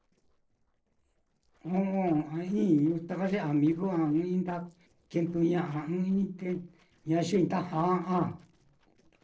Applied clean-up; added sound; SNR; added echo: neural separator model SepFormer DNS4.